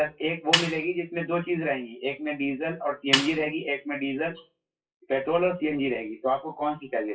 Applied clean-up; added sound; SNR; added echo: classical method WPE with log-MMSE.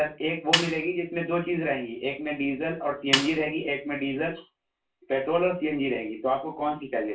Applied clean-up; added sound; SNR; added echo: none; Snare drum; 2 dB; reverberation time 0.2 s.